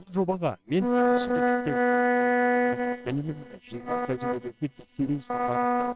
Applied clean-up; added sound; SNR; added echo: neural separator model SepFormer WHAMR!.